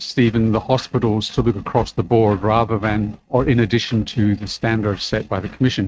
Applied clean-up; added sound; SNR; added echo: neural mask model RNNoise.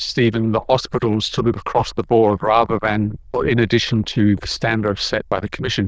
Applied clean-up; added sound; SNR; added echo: neural diffusion model UNIVERSE++.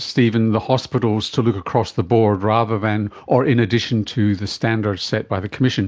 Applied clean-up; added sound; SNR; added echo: none; none; none; none.